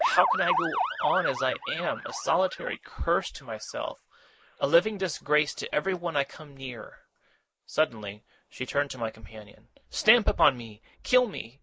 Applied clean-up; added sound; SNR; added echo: neural mask model Resemble Enhance denoiser.